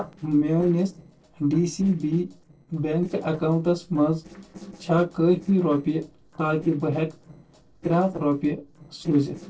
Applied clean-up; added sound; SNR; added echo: neural separator model SepFormer DNS4.